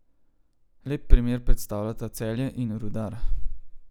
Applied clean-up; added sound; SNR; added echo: none; none; none; none.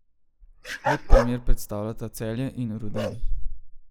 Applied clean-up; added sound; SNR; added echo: neural mask model Resemble Enhance denoiser.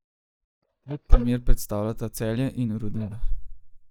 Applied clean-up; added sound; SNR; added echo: neural mask model DeepFilterNet 3.